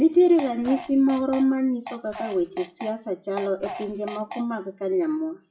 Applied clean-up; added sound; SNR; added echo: classical method WPE with log-MMSE.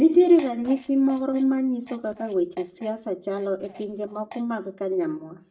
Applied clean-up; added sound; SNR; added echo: neural mask model DeepFilterNet 3.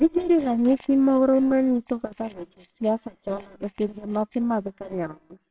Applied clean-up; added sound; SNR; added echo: neural separator model SepFormer WHAMR!.